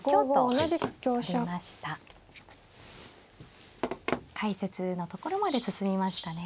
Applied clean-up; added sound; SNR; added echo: none; Rattle (instrument); 5 dB; none.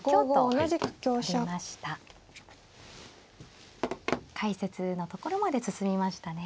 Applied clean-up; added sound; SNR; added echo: none; none; none; none.